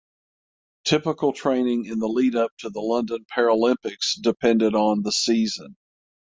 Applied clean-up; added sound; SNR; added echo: none; none; none; none.